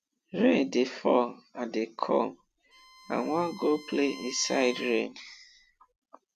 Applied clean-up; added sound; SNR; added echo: none; Bowed string instrument; 19 dB; none.